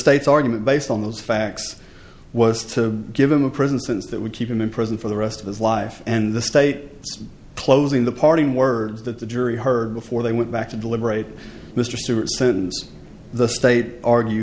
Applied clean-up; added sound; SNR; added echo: none; none; none; none.